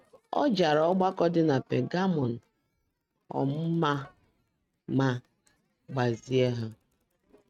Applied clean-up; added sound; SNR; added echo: neural mask model RNNoise.